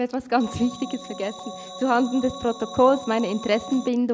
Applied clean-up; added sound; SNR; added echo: none; Organ; 14 dB; none.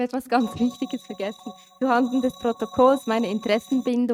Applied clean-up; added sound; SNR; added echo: neural mask model RNNoise.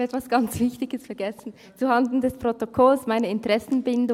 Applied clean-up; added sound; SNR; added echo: none; none; none; none.